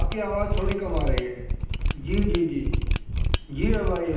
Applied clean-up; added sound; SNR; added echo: none; Mechanisms; -3 dB; reverberation time 0.8 s.